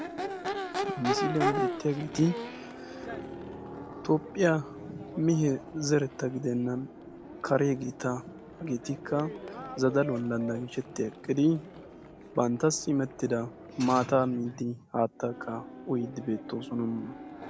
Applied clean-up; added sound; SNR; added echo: none; Crowd / Race car, auto racing / Accelerating, revving, vroom; 8 dB; none.